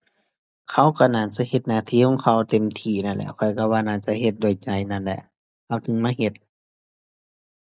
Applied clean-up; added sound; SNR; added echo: none; none; none; none.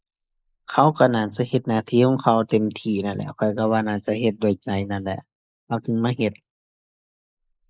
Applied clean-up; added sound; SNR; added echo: neural mask model Resemble Enhance denoiser.